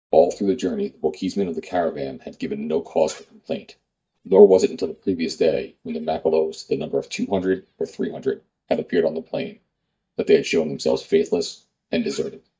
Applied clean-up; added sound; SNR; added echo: neural mask model DeepFilterNet 3.